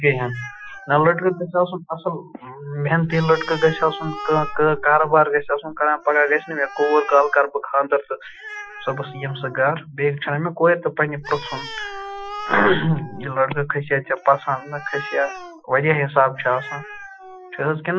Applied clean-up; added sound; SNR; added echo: classical method Wiener filter.